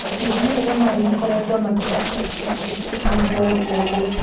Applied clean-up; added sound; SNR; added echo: neural separator model SepFormer DNS4.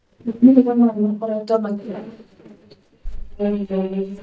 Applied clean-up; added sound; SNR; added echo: neural mask model DeepFilterNet 3.